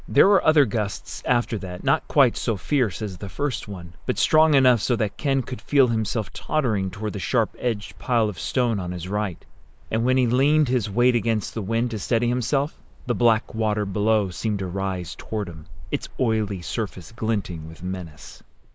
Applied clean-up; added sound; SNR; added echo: neural mask model Resemble Enhance denoiser.